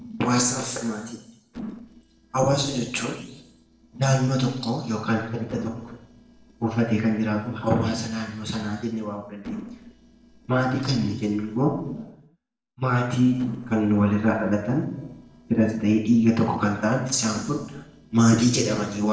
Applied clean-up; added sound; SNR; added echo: neural separator model SepFormer DNS4.